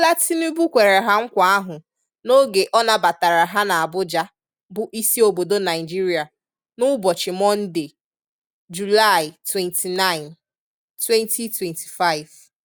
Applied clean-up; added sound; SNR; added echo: none; none; none; none.